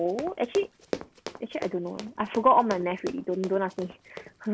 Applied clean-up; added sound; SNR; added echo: none; Run; 13 dB; none.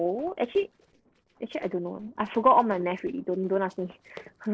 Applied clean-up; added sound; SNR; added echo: neural separator model SepFormer DNS4.